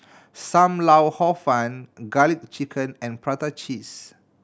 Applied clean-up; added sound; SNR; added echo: none; none; none; none.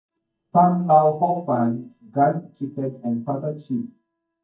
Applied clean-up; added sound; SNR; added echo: neural mask model DeepFilterNet 3.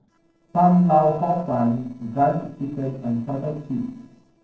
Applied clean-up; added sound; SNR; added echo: neural separator model SepFormer DNS4.